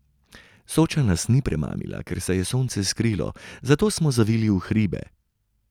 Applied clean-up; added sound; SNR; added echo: none; none; none; none.